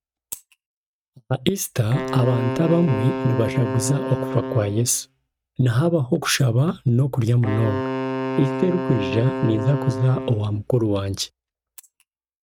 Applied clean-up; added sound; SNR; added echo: neural mask model RNNoise.